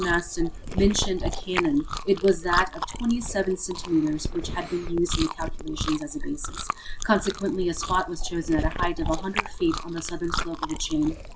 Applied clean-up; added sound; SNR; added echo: none; Chewing, mastication; 4 dB; none.